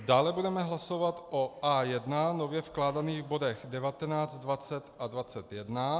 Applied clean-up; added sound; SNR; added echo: none; none; none; none.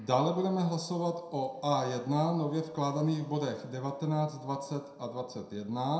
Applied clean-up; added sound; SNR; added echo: none; none; none; reverberation time 0.5 s.